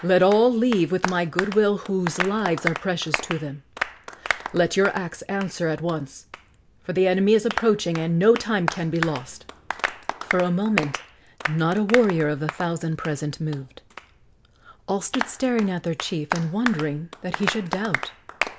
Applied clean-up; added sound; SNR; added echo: none; Applause; 9 dB; none.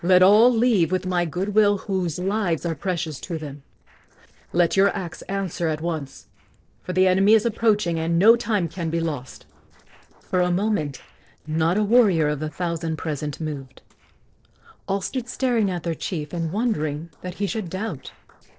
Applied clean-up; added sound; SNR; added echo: neural separator model SepFormer DNS4.